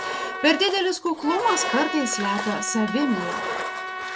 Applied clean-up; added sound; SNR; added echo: none; Engine + Trumpet; 5 dB; none.